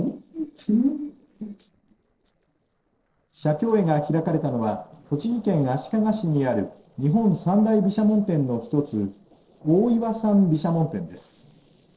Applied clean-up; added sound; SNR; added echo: neural separator model SepFormer DNS4.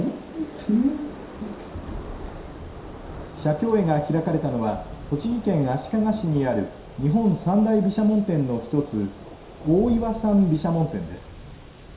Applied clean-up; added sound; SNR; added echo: none; Thunder / Rain; 15 dB; reverberation time 0.7 s.